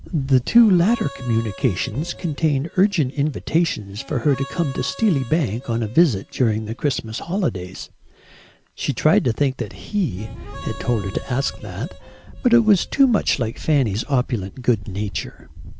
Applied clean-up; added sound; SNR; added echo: none; Wind + Harmonica; 16 dB; none.